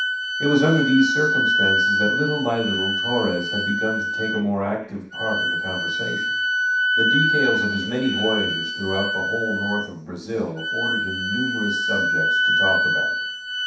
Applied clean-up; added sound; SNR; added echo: none; Wind instrument, woodwind instrument; -2 dB; reverberation time 0.7 s.